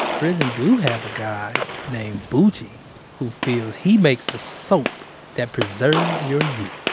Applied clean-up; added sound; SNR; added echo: none; Gunshot, gunfire; 7 dB; none.